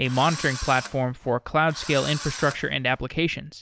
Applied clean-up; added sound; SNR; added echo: none; Engine / Drill; 13 dB; none.